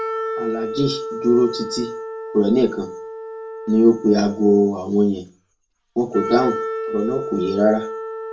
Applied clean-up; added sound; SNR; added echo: none; Wind instrument, woodwind instrument; 9 dB; reverberation time 0.2 s.